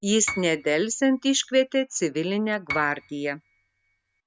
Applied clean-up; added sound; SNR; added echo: none; Piano; 14 dB; none.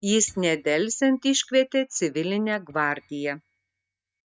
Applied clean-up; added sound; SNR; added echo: neural mask model DeepFilterNet 3.